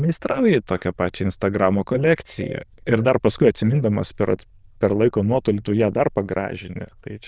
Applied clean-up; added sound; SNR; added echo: neural diffusion model UNIVERSE++.